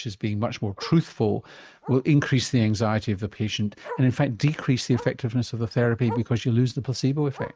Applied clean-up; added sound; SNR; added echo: neural mask model RNNoise.